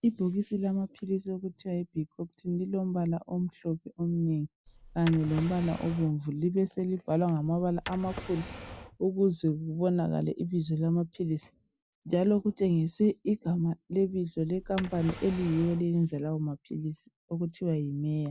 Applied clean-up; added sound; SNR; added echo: none; Drawer open or close; 13 dB; none.